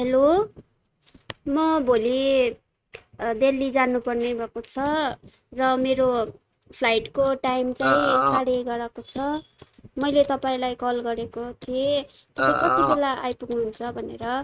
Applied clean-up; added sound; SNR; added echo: neural mask model RNNoise.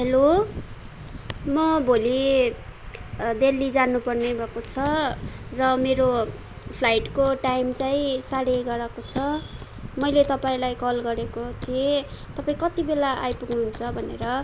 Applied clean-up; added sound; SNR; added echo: none; none; none; none.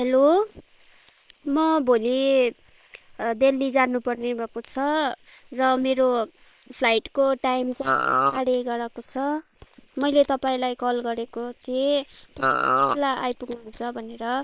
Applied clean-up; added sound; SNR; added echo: neural separator model SepFormer WHAM!.